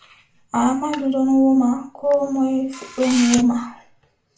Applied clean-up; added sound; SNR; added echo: none; Camera; 12 dB; reverberation time 0.4 s.